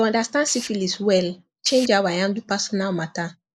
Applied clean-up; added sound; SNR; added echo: neural mask model Resemble Enhance denoiser.